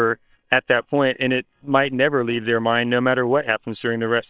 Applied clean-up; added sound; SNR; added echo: neural separator model SepFormer WHAM!.